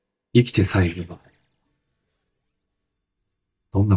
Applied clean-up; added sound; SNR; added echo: neural mask model DeepFilterNet 3.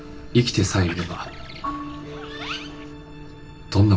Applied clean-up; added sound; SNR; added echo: neural separator model SepFormer DNS4.